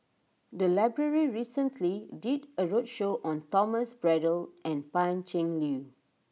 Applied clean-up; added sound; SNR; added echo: none; none; none; none.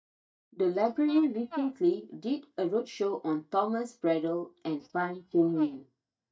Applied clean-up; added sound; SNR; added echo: neural mask model DeepFilterNet 3.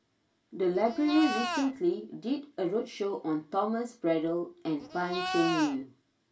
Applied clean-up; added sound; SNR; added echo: none; Livestock, farm animals, working animals; 4 dB; reverberation time 0.2 s.